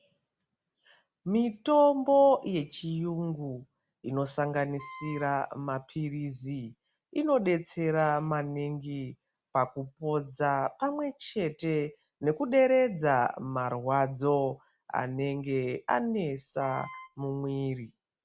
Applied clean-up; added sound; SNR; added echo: none; Wind instrument, woodwind instrument; 16 dB; none.